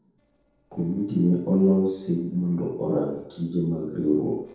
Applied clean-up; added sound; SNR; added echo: neural separator model SepFormer DNS4.